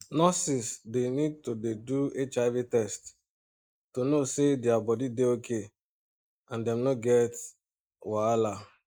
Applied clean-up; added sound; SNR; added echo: neural mask model Resemble Enhance denoiser.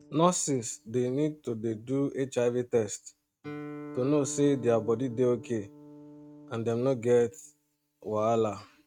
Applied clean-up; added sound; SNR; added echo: neural mask model RNNoise.